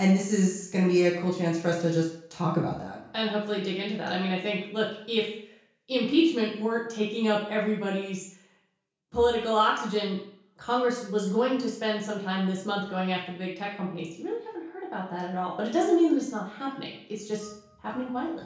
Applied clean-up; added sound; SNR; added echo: none; none; none; reverberation time 0.6 s.